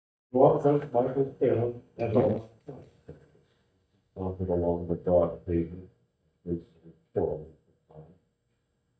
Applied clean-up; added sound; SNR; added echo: neural mask model DeepFilterNet 3.